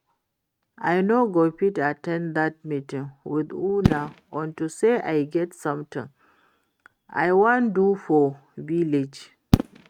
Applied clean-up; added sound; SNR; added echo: neural mask model RNNoise.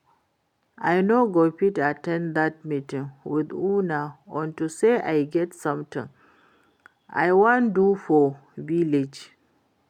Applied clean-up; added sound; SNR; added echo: none; none; none; none.